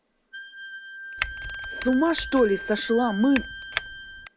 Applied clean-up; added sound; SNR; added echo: none; Typing + Wind instrument, woodwind instrument; 9 dB; none.